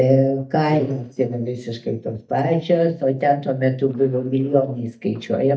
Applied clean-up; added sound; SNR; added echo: neural mask model DeepFilterNet 3.